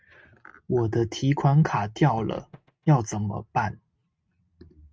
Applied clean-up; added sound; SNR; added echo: neural mask model RNNoise.